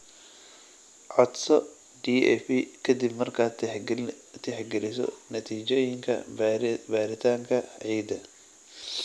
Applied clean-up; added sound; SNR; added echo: none; none; none; none.